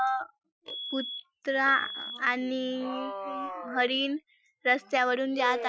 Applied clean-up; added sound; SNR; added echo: classical method Wiener filter.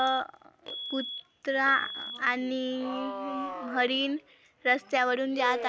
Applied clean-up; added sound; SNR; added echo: none; Alarm; 10 dB; none.